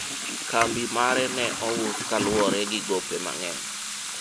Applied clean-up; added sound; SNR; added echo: none; Toilet flush / Water tap, faucet; 2 dB; none.